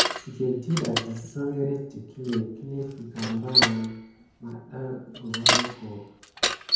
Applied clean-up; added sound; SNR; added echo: none; Bicycle; -2 dB; reverberation time 0.9 s.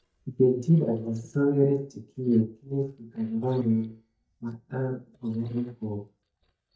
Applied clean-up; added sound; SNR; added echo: neural mask model DeepFilterNet 3.